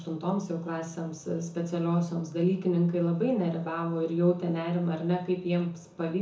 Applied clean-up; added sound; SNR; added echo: none; none; none; reverberation time 0.6 s.